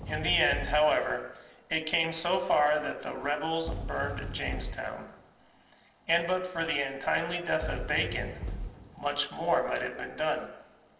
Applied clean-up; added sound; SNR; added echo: none; Fireworks; 10 dB; reverberation time 1.6 s.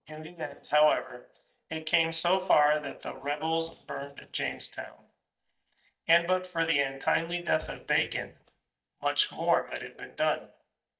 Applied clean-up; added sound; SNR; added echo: neural mask model DeepFilterNet 3.